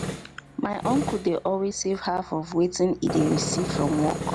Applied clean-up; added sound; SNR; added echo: none; Tools; 7 dB; none.